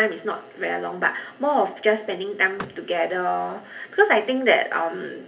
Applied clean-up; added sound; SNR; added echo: none; Vehicle; 18 dB; reverberation time 0.3 s.